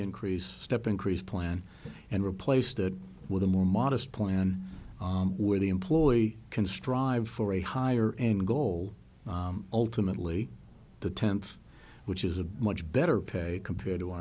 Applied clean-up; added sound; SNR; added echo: none; none; none; none.